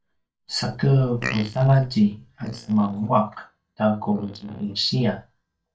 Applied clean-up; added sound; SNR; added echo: neural mask model DeepFilterNet 3.